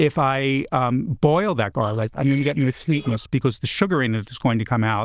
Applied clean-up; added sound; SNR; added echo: neural diffusion model UNIVERSE++.